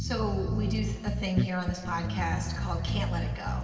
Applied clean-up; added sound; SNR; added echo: none; Bass guitar; -2 dB; reverberation time 2.6 s.